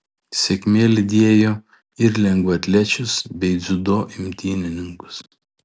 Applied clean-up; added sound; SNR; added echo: none; none; none; none.